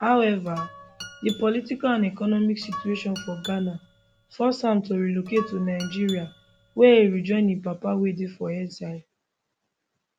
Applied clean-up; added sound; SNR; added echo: none; Guitar; 16 dB; none.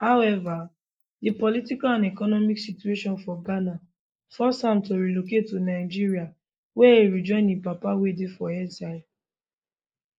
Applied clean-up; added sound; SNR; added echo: neural mask model Resemble Enhance denoiser.